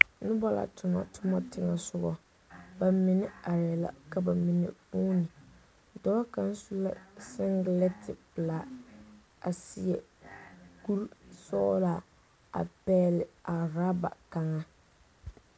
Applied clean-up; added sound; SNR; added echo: none; none; none; none.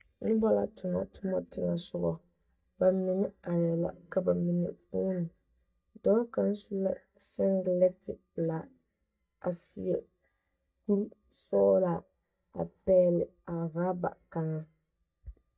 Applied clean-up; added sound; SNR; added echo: neural mask model DeepFilterNet 3.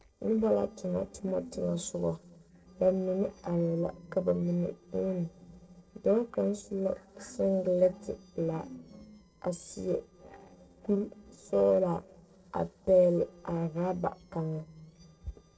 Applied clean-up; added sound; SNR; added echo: neural separator model SepFormer DNS4.